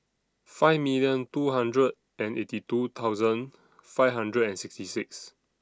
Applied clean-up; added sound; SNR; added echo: none; none; none; none.